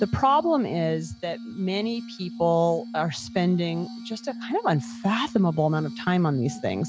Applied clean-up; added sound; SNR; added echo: none; Glass; 14 dB; none.